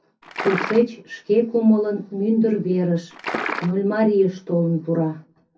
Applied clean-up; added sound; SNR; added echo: none; Liquid; 6 dB; reverberation time 0.3 s.